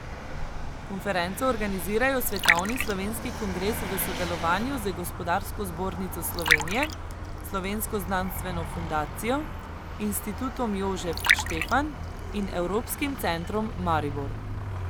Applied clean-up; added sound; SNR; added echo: none; Vehicle + Liquid; 1 dB; none.